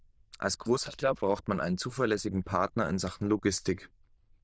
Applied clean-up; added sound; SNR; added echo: neural diffusion model UNIVERSE++.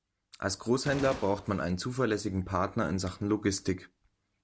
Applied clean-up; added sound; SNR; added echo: none; Gunshot, gunfire; 15 dB; none.